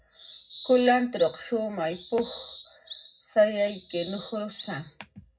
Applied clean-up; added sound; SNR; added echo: none; Bird vocalization, bird call, bird song; 13 dB; reverberation time 0.3 s.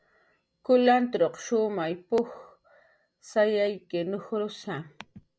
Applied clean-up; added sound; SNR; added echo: none; none; none; none.